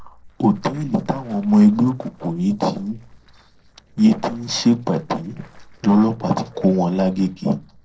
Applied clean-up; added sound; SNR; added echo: neural separator model SepFormer DNS4.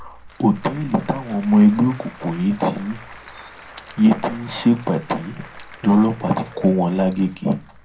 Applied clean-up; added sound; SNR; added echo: none; Applause / Crowd; 20 dB; reverberation time 0.2 s.